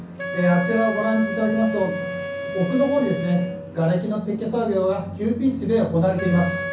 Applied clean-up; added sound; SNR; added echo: none; Wind instrument, woodwind instrument; 9 dB; reverberation time 0.6 s.